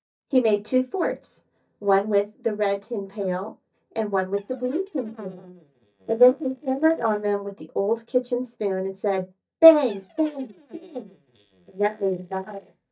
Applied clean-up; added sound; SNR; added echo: neural mask model DeepFilterNet 3.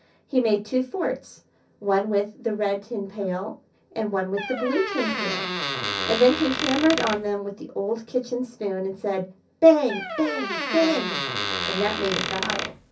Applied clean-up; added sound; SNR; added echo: none; Squeak; 4 dB; reverberation time 0.3 s.